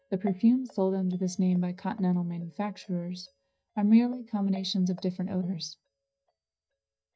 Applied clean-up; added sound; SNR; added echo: neural mask model DeepFilterNet 3.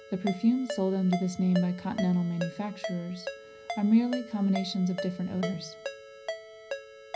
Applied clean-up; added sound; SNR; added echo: none; Ringtone; 10 dB; reverberation time 0.5 s.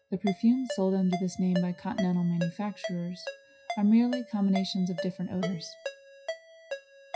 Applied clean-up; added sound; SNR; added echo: classical method WPE with log-MMSE.